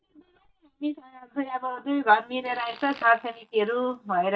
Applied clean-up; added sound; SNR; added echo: neural mask model DeepFilterNet 3.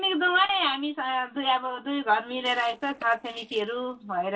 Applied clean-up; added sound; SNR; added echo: neural separator model SepFormer DNS4.